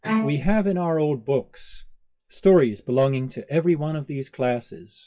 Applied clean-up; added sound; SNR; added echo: classical method WPE with log-MMSE.